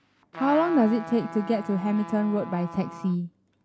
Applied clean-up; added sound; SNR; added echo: none; Trumpet; 13 dB; none.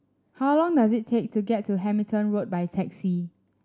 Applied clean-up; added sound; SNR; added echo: none; none; none; none.